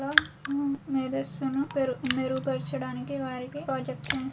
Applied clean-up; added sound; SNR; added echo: none; Raindrop; 5 dB; reverberation time 0.2 s.